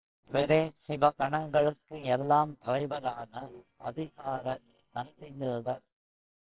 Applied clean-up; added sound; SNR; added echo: neural separator model SepFormer WHAMR!.